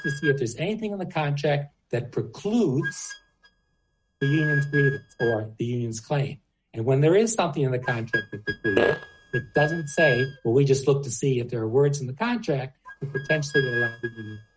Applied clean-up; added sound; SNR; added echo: neural mask model RNNoise.